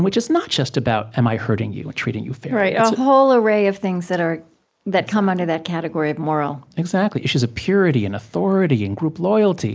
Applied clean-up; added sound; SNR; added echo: neural mask model Resemble Enhance denoiser.